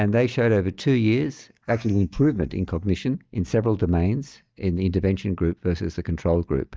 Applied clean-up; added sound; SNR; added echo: neural mask model DeepFilterNet 3.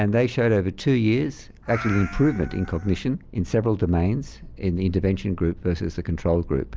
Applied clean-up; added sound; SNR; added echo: none; Meow; 15 dB; none.